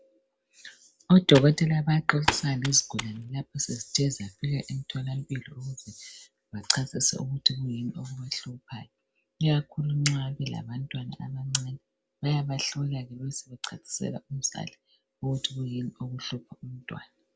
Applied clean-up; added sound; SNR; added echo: none; Computer keyboard; 7 dB; none.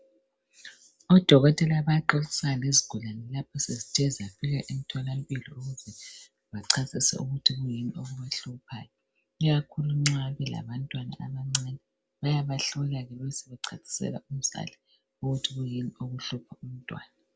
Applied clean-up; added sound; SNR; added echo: none; none; none; none.